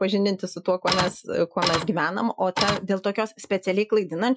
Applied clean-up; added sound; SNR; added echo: classical method Wiener filter.